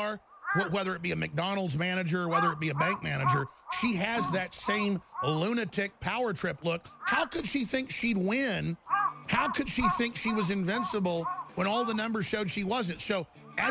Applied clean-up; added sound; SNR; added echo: none; Crow; 5 dB; none.